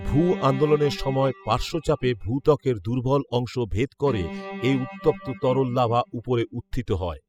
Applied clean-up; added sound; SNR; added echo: classical method spectral subtraction.